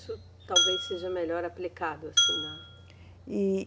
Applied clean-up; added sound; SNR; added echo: none; Glass; -3 dB; none.